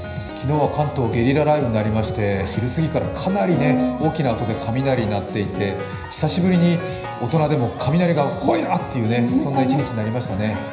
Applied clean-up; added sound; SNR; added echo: none; Piano; 12 dB; reverberation time 0.9 s.